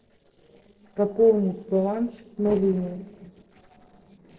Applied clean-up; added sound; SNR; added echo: neural separator model SepFormer DNS4.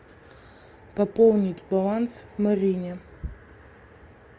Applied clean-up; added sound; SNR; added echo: none; none; none; none.